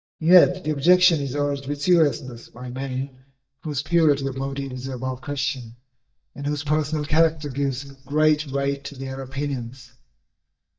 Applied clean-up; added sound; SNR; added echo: neural mask model DeepFilterNet 3.